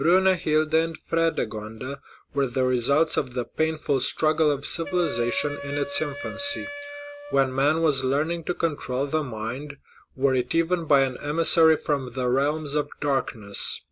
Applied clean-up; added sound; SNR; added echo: none; Wind instrument, woodwind instrument; 13 dB; none.